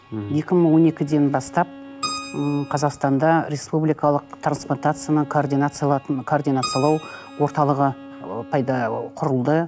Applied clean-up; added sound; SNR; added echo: none; Bowed string instrument + Keyboard (musical); 16 dB; none.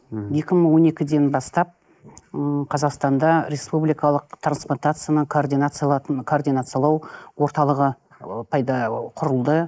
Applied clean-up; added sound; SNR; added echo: neural mask model Resemble Enhance denoiser.